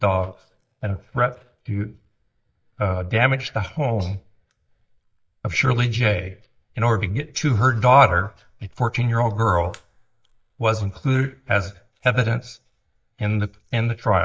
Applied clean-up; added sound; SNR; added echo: neural mask model DeepFilterNet 3.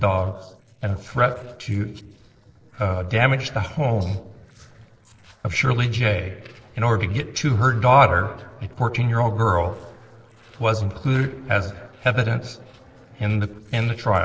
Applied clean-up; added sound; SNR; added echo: neural separator model SepFormer DNS4.